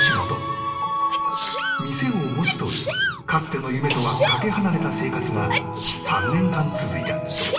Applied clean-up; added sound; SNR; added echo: none; Sneeze; 4 dB; reverberation time 2.0 s.